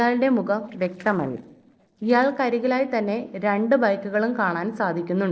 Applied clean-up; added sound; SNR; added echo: neural separator model SepFormer DNS4.